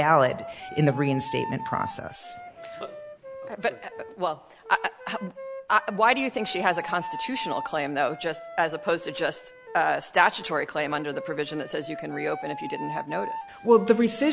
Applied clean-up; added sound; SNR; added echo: none; Wind instrument, woodwind instrument; 12 dB; none.